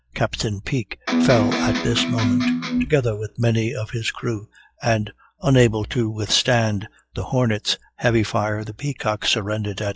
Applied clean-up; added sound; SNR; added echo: classical method log-MMSE.